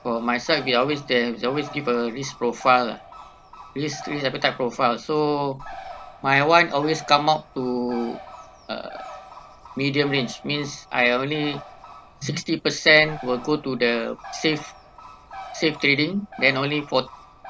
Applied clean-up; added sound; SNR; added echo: none; Bird; 17 dB; none.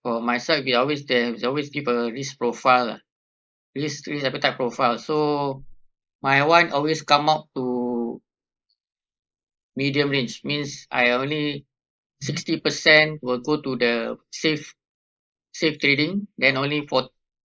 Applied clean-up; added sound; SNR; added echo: neural mask model Resemble Enhance denoiser.